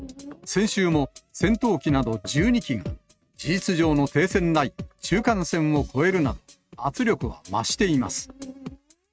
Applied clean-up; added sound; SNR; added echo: neural mask model RNNoise.